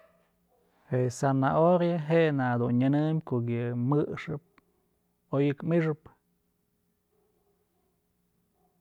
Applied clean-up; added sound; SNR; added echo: none; none; none; none.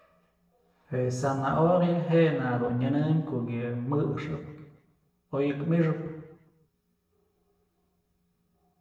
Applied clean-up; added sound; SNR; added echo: none; none; none; reverberation time 0.9 s.